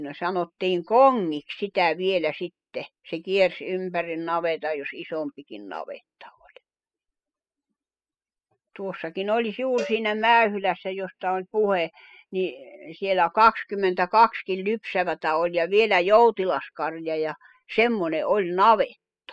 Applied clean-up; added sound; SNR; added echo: classical method spectral subtraction.